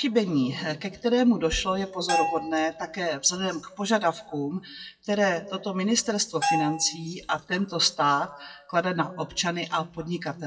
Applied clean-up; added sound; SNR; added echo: classical method WPE with log-MMSE.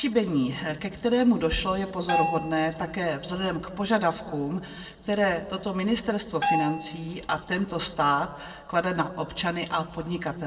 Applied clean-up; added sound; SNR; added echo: none; Bell; 5 dB; reverberation time 1.3 s.